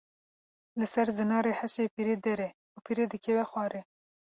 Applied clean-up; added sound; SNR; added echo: none; none; none; none.